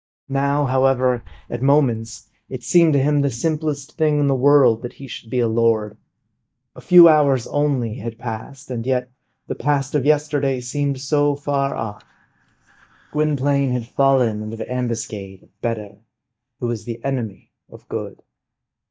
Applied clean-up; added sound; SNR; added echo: neural mask model DeepFilterNet 3.